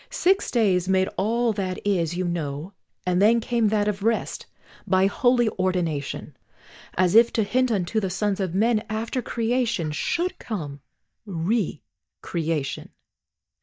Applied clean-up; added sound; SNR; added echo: neural mask model DeepFilterNet 3.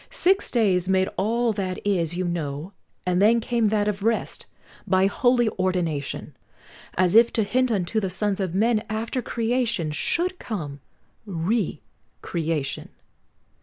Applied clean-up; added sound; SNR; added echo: none; none; none; none.